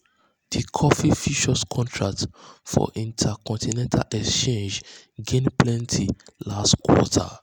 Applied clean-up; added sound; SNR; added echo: none; none; none; none.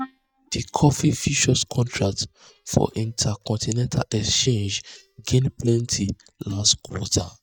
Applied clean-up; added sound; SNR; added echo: neural mask model DeepFilterNet 3.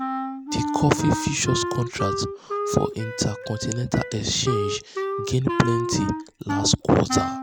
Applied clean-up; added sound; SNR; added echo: none; Wind instrument, woodwind instrument; 4 dB; none.